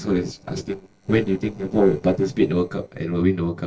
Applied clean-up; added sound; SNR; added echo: neural separator model SepFormer DNS4.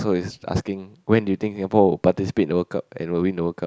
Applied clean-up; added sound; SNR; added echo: none; none; none; none.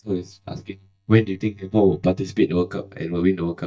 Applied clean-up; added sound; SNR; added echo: neural mask model DeepFilterNet 3.